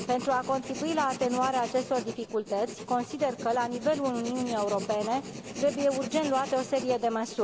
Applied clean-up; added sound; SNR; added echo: none; Writing; 10 dB; none.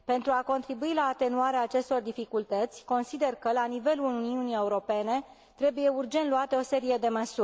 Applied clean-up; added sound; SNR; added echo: none; none; none; none.